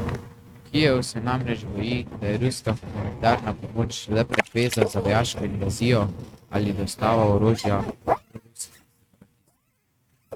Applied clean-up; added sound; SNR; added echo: neural mask model RNNoise.